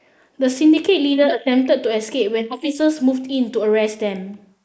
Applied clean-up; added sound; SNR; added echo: neural mask model Resemble Enhance denoiser.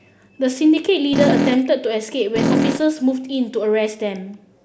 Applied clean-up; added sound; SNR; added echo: none; Fart; -2 dB; none.